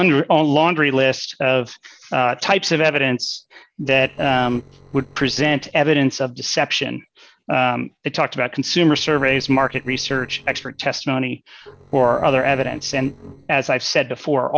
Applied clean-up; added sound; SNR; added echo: neural separator model SepFormer DNS4.